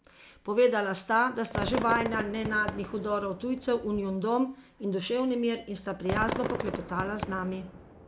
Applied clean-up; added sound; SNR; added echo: none; Fireworks; 9 dB; none.